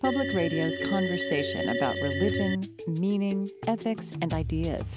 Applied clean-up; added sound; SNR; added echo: none; Organ; 2 dB; none.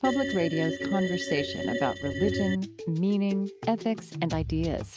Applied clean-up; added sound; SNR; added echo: neural mask model RNNoise.